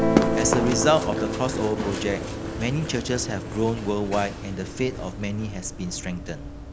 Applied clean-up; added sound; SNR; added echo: none; Run + Guitar; 1 dB; none.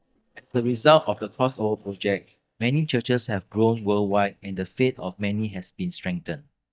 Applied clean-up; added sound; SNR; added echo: neural mask model DeepFilterNet 3.